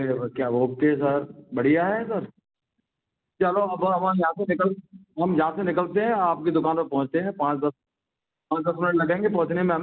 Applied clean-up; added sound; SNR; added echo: none; none; none; none.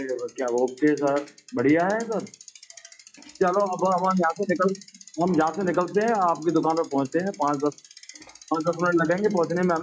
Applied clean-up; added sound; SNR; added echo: classical method log-MMSE.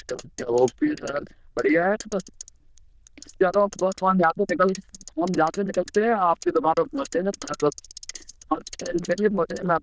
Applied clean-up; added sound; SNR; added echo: neural diffusion model UNIVERSE++.